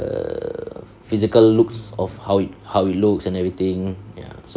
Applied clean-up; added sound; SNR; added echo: none; none; none; none.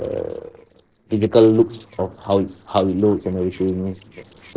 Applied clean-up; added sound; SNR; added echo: neural separator model SepFormer DNS4.